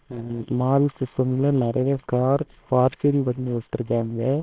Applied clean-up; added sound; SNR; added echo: neural separator model SepFormer WHAMR!.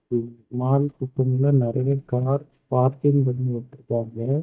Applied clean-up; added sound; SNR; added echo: neural mask model DeepFilterNet 3.